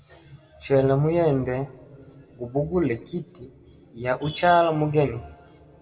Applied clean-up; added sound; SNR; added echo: none; none; none; reverberation time 2.1 s.